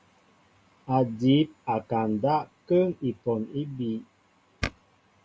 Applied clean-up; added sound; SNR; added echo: none; none; none; none.